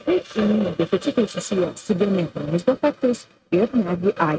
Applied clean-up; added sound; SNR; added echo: neural mask model RNNoise.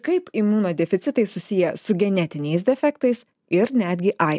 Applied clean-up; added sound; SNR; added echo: none; none; none; none.